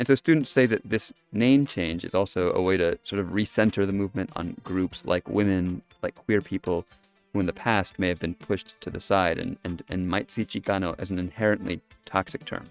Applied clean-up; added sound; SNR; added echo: neural mask model RNNoise.